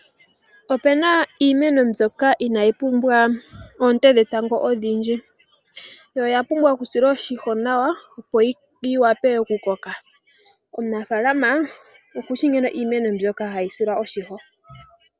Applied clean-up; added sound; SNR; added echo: none; none; none; none.